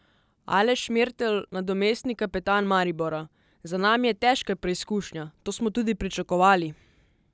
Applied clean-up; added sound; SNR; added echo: none; none; none; none.